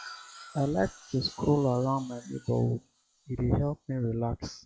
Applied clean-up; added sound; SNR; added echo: classical method log-MMSE.